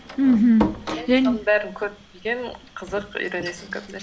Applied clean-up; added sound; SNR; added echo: none; Door; 11 dB; none.